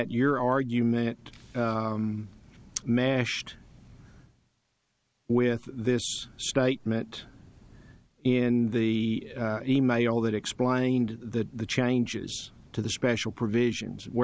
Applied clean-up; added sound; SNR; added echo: none; none; none; none.